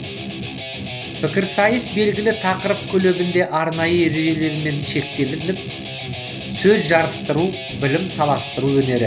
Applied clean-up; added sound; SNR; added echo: none; Guitar; 9 dB; none.